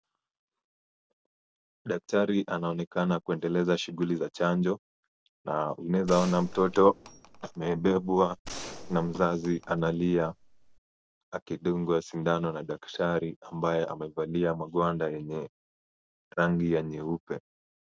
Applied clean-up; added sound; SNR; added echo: none; Gunshot, gunfire; 15 dB; none.